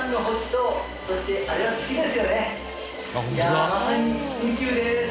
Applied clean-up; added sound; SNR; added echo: none; none; none; none.